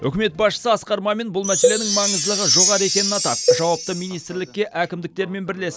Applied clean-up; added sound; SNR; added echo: none; Chime + Cowbell; -2 dB; none.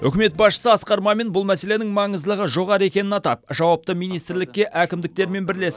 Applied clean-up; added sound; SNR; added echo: none; none; none; none.